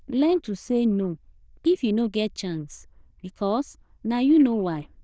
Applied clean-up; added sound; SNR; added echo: neural diffusion model UNIVERSE++.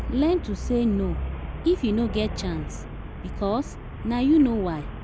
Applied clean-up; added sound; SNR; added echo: none; Traffic noise, roadway noise; 7 dB; none.